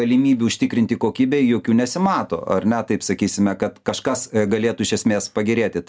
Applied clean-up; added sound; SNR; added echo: none; none; none; none.